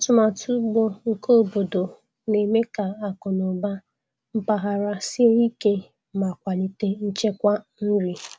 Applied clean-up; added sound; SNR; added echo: none; none; none; none.